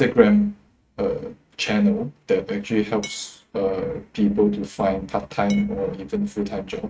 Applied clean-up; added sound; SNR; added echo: neural mask model RNNoise.